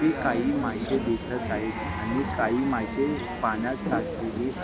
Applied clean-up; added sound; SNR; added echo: none; Chatter / Chirp, tweet / Livestock, farm animals, working animals; 4 dB; none.